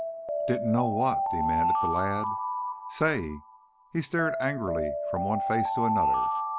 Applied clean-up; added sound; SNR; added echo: none; Alarm; -2 dB; none.